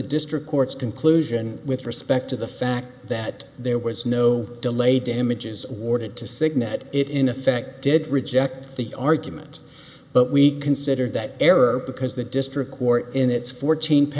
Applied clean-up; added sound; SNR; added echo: none; none; none; none.